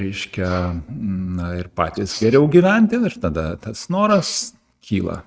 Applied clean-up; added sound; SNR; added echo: neural mask model RNNoise.